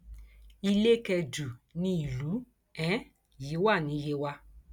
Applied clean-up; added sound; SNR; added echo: none; none; none; none.